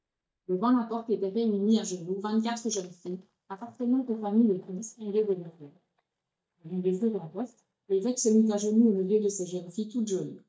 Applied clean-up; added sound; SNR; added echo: neural mask model DeepFilterNet 3.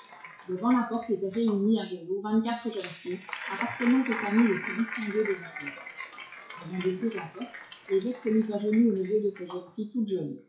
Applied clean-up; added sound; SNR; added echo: classical method WPE with log-MMSE.